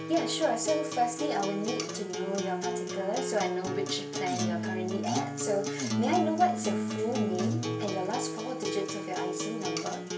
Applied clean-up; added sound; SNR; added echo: none; Acoustic guitar; 1 dB; reverberation time 0.3 s.